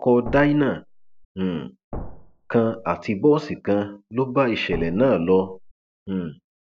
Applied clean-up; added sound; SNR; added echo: none; Thump, thud; 13 dB; none.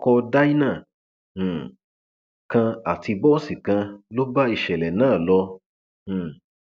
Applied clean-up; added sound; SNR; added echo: none; none; none; none.